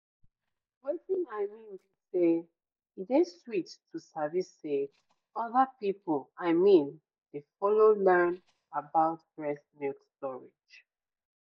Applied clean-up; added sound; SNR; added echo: neural mask model DeepFilterNet 3.